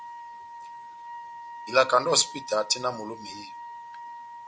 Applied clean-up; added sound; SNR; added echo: none; Wind instrument, woodwind instrument; 12 dB; none.